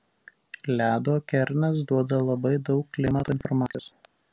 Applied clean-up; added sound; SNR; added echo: none; none; none; none.